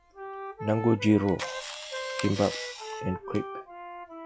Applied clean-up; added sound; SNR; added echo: classical method log-MMSE.